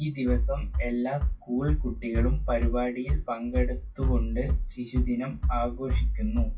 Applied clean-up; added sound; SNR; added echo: classical method WPE with log-MMSE.